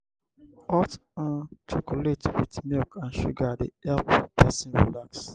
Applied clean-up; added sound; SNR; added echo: none; none; none; none.